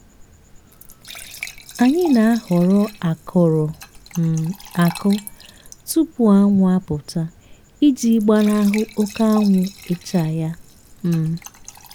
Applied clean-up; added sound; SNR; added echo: none; Fill (with liquid) / Trickle, dribble / Glass; 20 dB; none.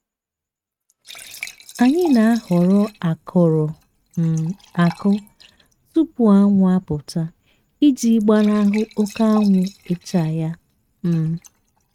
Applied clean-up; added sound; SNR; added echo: neural mask model RNNoise.